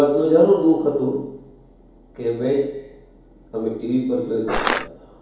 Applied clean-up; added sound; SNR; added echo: none; Crushing; 0 dB; reverberation time 2.2 s.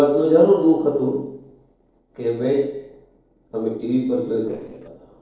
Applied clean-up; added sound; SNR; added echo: neural separator model SepFormer DNS4.